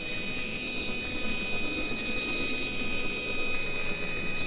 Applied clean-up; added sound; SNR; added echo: neural separator model SepFormer WHAMR!.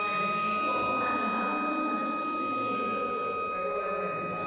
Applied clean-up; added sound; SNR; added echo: none; Bowed string instrument; -2 dB; reverberation time 2.2 s.